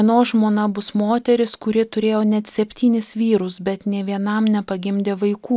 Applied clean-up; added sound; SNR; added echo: none; none; none; none.